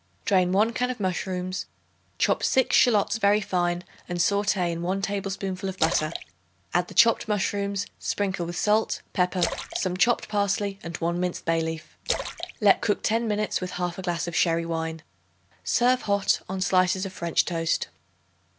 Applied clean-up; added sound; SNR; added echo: none; Splash, splatter; 10 dB; none.